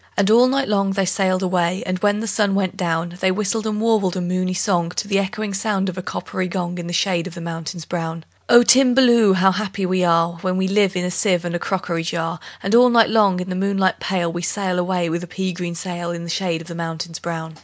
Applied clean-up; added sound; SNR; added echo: none; none; none; none.